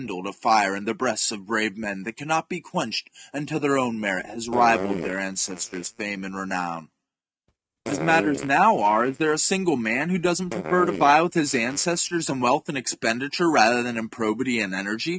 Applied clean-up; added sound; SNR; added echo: neural mask model RNNoise.